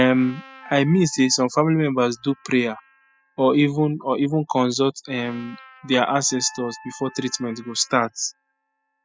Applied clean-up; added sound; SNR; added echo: classical method spectral subtraction.